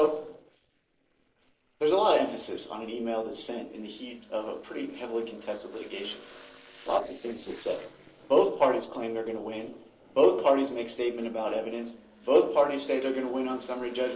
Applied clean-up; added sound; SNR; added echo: neural separator model SepFormer DNS4.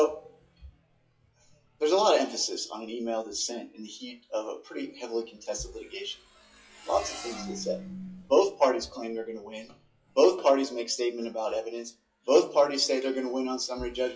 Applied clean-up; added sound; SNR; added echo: classical method WPE with log-MMSE.